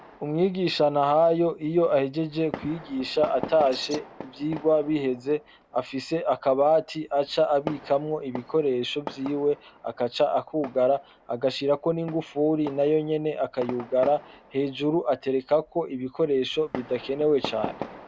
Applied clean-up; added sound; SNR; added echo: none; Bird + Fireworks; 16 dB; none.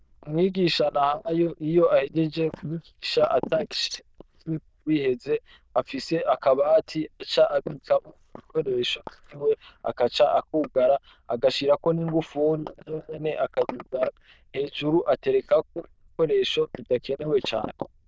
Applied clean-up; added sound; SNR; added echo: neural diffusion model UNIVERSE++.